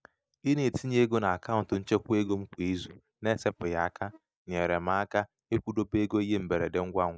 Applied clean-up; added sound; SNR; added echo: neural mask model DeepFilterNet 3.